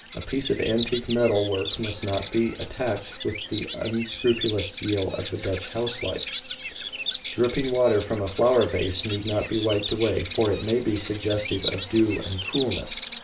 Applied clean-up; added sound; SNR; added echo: none; Bird vocalization, bird call, bird song; 9 dB; reverberation time 0.3 s.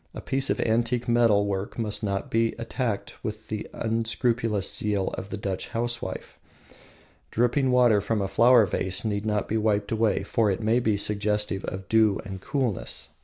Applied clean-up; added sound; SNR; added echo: none; none; none; none.